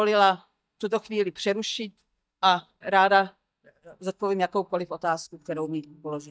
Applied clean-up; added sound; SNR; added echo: neural mask model DeepFilterNet 3.